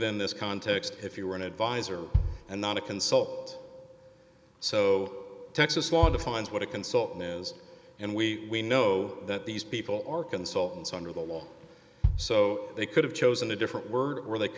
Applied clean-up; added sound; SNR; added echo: none; Bass drum; 4 dB; none.